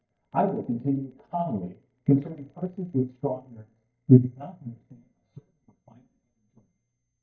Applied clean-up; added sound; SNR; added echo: neural mask model DeepFilterNet 3.